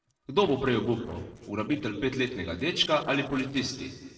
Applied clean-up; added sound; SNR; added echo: neural separator model SepFormer DNS4.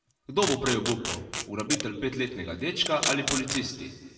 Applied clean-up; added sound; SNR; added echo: none; Packing tape, duct tape; 5 dB; reverberation time 1.7 s.